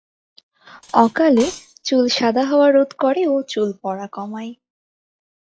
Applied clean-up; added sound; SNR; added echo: classical method log-MMSE.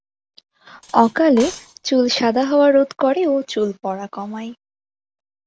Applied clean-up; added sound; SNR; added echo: none; Cutlery, silverware; 20 dB; none.